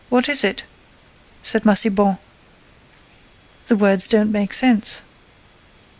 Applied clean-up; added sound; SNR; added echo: none; none; none; none.